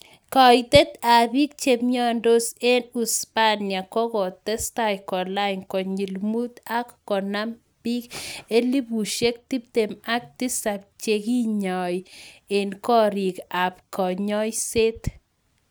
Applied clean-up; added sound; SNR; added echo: none; none; none; none.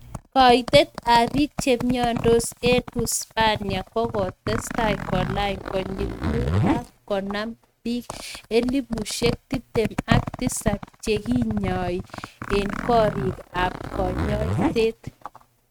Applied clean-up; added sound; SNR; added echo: neural mask model RNNoise.